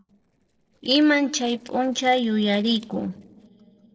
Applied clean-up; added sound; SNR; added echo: neural separator model SepFormer DNS4.